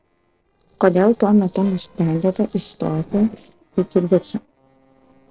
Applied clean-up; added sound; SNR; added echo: neural separator model SepFormer DNS4.